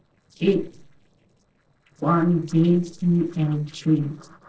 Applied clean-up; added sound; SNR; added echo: neural separator model SepFormer DNS4.